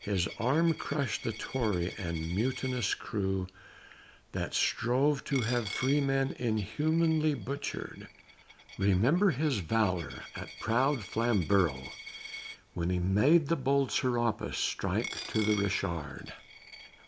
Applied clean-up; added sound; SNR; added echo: none; Coin (dropping); 16 dB; none.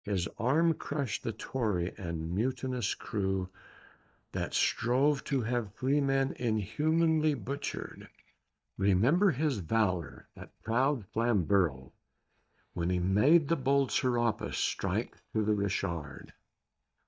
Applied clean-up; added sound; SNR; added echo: neural mask model DeepFilterNet 3.